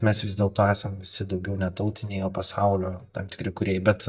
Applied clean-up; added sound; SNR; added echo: neural mask model DeepFilterNet 3.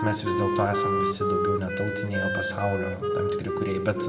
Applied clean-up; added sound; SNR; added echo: none; Wind instrument, woodwind instrument; -1 dB; reverberation time 1.3 s.